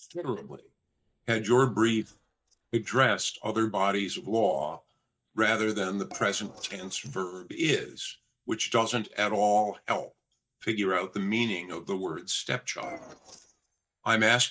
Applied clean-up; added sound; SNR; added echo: neural mask model DeepFilterNet 3.